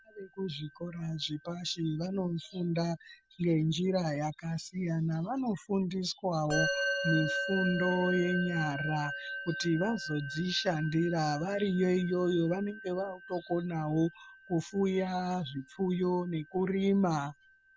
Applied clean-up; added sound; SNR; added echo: none; Musical instrument; 9 dB; none.